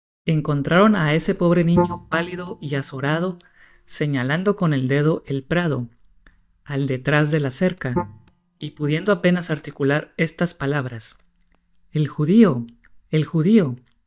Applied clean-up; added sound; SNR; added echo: neural mask model DeepFilterNet 3.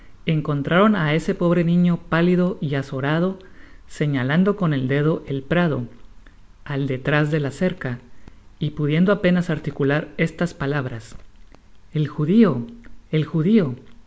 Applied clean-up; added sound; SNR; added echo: none; none; none; none.